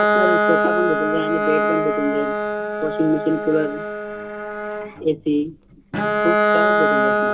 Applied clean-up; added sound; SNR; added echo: none; Bowed string instrument; -3 dB; reverberation time 0.2 s.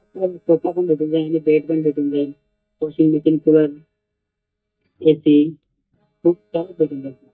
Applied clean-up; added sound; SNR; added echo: neural mask model DeepFilterNet 3.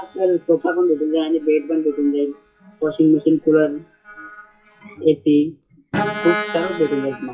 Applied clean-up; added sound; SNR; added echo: classical method WPE with log-MMSE.